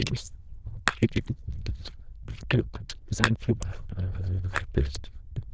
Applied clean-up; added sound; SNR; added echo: neural diffusion model UNIVERSE++.